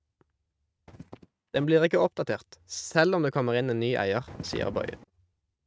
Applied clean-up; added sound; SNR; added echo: neural mask model RNNoise.